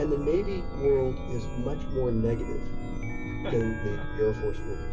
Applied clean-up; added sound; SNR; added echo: none; Chime; 1 dB; reverberation time 0.2 s.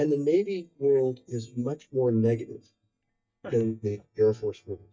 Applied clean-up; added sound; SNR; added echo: neural mask model DeepFilterNet 3.